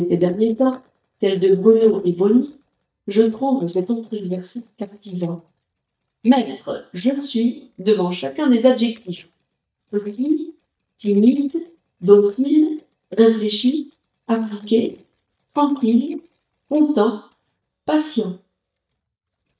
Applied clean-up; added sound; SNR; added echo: neural mask model DeepFilterNet 3.